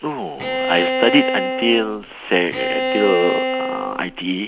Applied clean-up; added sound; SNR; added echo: none; Bowed string instrument; 2 dB; none.